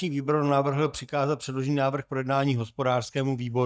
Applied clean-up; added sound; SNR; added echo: neural mask model DeepFilterNet 3.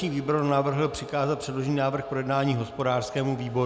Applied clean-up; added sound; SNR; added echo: none; Bowed string instrument; 19 dB; none.